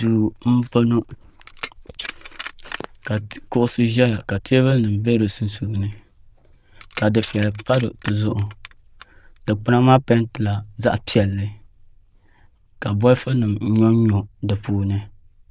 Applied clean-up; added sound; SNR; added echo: neural diffusion model UNIVERSE++.